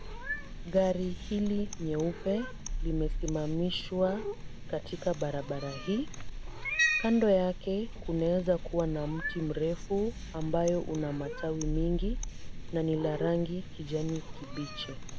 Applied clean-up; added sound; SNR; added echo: none; Cat; 4 dB; none.